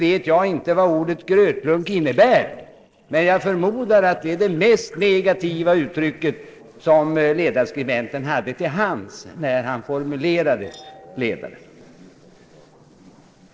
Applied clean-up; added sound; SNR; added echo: neural separator model SepFormer DNS4.